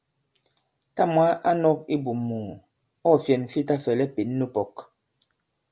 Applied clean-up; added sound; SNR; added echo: none; none; none; none.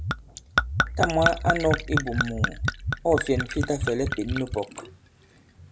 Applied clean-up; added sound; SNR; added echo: none; Gurgling / Chink, clink / Liquid; 0 dB; none.